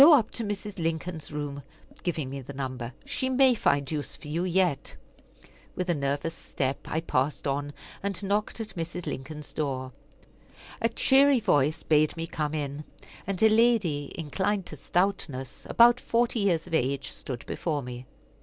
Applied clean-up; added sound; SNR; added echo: none; none; none; none.